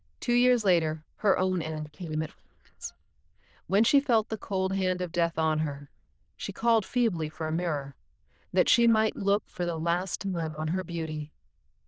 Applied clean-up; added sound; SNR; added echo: neural diffusion model UNIVERSE++.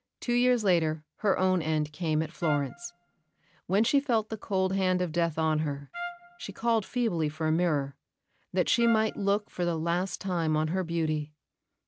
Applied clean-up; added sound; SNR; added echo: none; Trumpet; 13 dB; none.